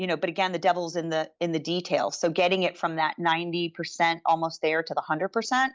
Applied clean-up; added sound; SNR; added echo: none; none; none; none.